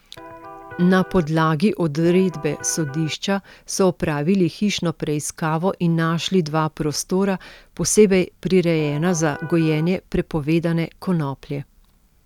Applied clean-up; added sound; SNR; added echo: none; Electric guitar; 17 dB; none.